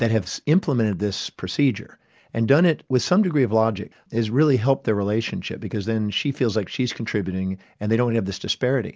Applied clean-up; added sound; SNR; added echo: none; none; none; none.